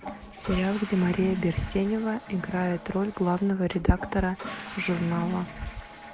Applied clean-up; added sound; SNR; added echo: none; Toilet flush / Water; 12 dB; none.